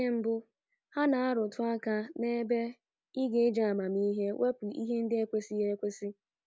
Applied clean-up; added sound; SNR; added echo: none; none; none; none.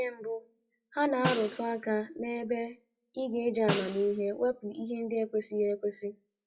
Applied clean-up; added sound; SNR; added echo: classical method WPE with log-MMSE.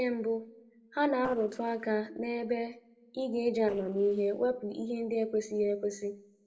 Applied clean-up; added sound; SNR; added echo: neural separator model SepFormer DNS4.